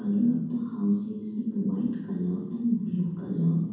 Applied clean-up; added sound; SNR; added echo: none; none; none; reverberation time 1.2 s.